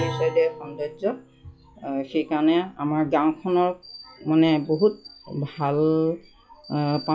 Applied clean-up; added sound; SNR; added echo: classical method log-MMSE.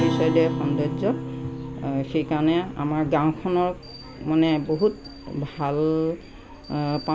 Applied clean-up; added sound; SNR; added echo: none; Acoustic guitar; 8 dB; none.